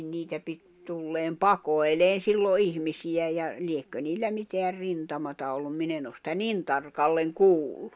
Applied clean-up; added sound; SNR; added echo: none; none; none; none.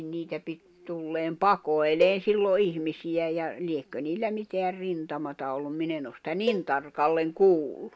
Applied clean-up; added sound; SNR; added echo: none; Cowbell; 9 dB; none.